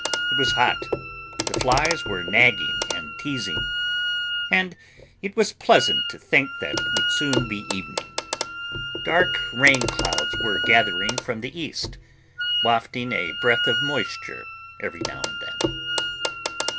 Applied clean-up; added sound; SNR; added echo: none; Clock + Wind instrument, woodwind instrument; 1 dB; none.